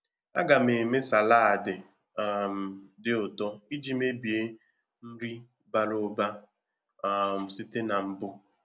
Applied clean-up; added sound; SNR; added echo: none; none; none; none.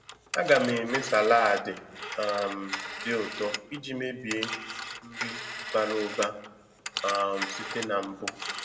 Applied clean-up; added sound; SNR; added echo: none; Telephone; 8 dB; reverberation time 1.0 s.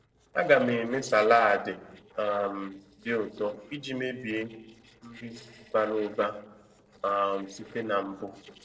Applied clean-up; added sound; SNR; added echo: neural separator model SepFormer DNS4.